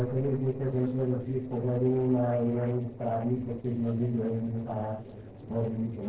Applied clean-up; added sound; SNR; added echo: neural separator model SepFormer DNS4.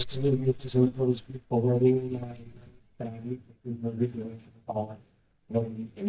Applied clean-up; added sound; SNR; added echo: neural mask model DeepFilterNet 3.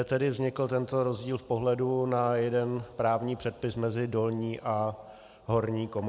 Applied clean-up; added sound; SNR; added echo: none; none; none; none.